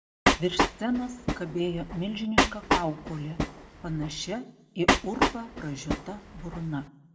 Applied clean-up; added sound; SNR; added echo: none; Train; -4 dB; reverberation time 0.8 s.